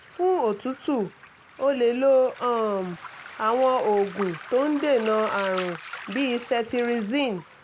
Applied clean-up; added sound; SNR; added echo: none; Waves, surf; 16 dB; none.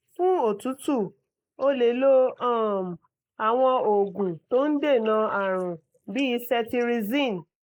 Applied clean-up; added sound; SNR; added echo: neural mask model Resemble Enhance denoiser.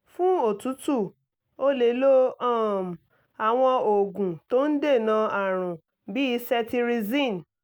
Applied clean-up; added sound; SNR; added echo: none; none; none; none.